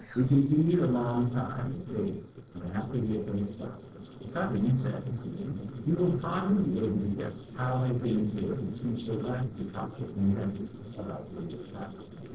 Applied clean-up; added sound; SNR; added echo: neural separator model SepFormer DNS4.